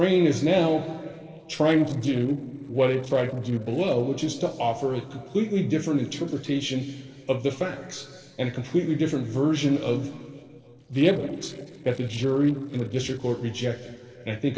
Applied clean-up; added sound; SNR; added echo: neural separator model SepFormer DNS4.